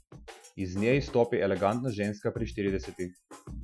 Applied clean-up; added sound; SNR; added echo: classical method Wiener filter.